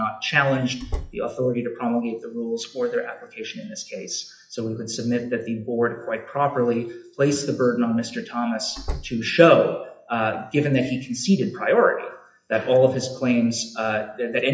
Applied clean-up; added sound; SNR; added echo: classical method WPE with log-MMSE.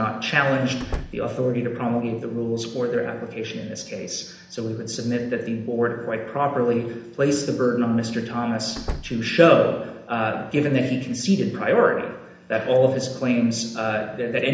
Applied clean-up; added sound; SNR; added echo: none; Slam; 11 dB; reverberation time 0.8 s.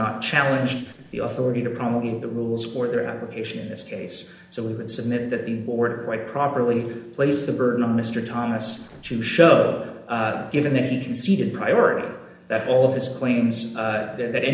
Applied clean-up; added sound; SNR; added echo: neural separator model SepFormer DNS4.